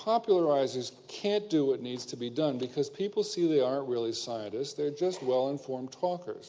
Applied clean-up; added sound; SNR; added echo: none; none; none; none.